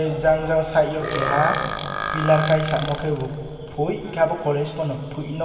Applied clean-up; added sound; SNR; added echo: none; Burping, eructation; 5 dB; reverberation time 2.5 s.